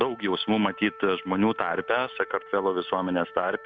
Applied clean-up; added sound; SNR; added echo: none; Wind instrument, woodwind instrument; 19 dB; none.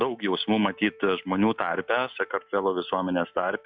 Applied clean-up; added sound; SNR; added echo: classical method log-MMSE.